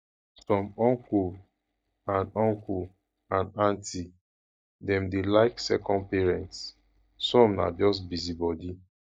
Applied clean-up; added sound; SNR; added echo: neural mask model DeepFilterNet 3.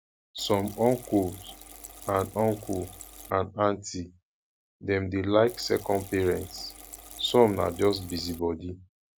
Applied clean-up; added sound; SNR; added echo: none; Liquid; 18 dB; none.